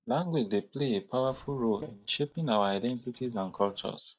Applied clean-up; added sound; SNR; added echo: neural mask model DeepFilterNet 3.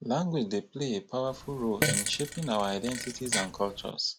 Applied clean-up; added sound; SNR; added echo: none; Fart; 3 dB; none.